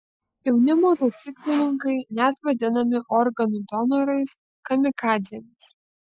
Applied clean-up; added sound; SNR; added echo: classical method Wiener filter.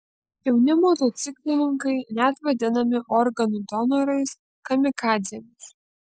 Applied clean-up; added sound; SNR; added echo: neural mask model Resemble Enhance denoiser.